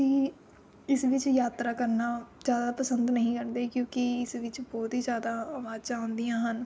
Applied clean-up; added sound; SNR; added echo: none; none; none; none.